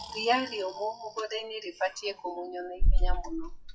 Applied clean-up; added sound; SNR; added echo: classical method WPE with log-MMSE.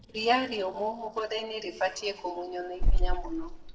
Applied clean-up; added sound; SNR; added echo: neural separator model SepFormer DNS4.